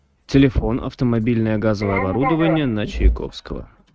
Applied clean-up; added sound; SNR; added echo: neural mask model RNNoise.